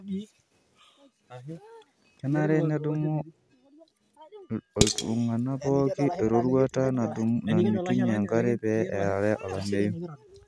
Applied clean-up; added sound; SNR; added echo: none; Dishes, pots, and pans; 1 dB; none.